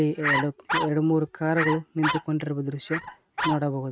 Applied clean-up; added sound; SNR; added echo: neural mask model RNNoise.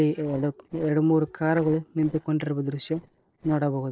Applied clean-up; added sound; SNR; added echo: neural separator model SepFormer DNS4.